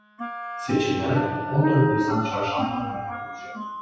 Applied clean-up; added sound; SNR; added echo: classical method WPE with log-MMSE.